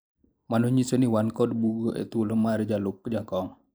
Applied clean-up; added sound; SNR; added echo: neural mask model Resemble Enhance denoiser.